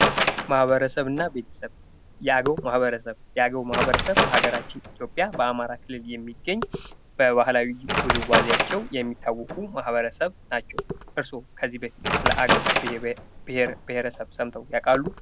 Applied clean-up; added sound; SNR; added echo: none; Wood; 2 dB; none.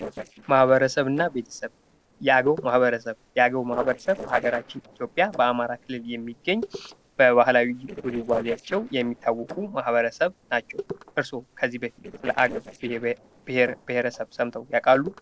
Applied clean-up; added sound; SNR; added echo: neural separator model SepFormer DNS4.